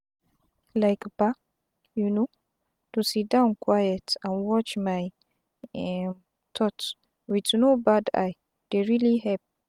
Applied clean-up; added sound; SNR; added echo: none; none; none; none.